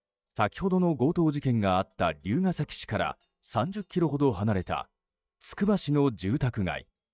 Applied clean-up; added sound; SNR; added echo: neural mask model DeepFilterNet 3.